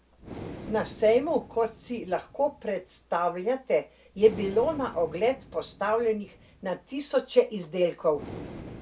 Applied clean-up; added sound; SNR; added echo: none; Breathing; 17 dB; none.